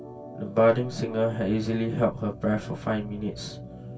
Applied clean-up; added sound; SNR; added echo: none; Organ; 14 dB; reverberation time 0.1 s.